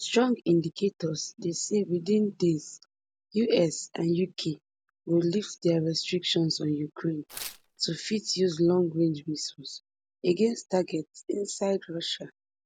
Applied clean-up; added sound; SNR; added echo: none; Tearing; 16 dB; none.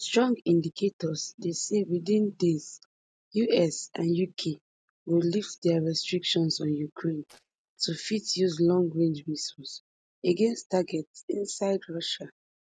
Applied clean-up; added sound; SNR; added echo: neural mask model RNNoise.